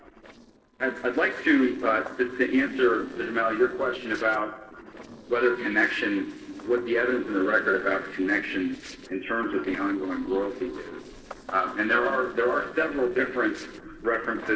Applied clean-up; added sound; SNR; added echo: neural separator model SepFormer DNS4.